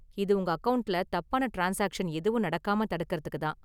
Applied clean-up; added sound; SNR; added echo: none; none; none; none.